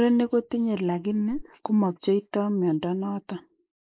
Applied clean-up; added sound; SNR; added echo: neural mask model Resemble Enhance denoiser.